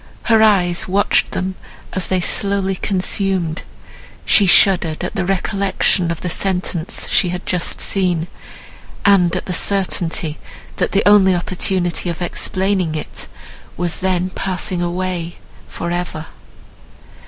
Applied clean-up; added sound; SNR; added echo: none; none; none; none.